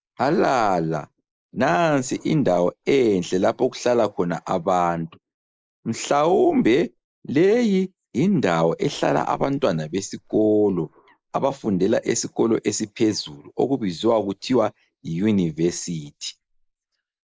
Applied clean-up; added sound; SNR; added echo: neural mask model Resemble Enhance denoiser.